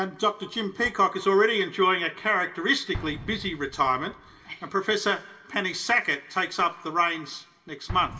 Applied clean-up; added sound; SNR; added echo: none; Explosion; 18 dB; reverberation time 0.2 s.